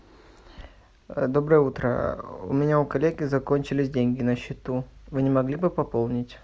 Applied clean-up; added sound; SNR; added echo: none; none; none; none.